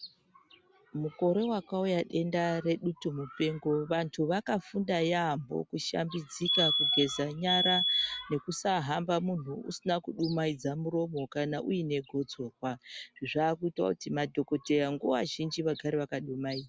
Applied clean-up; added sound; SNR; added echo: none; Alarm; -2 dB; none.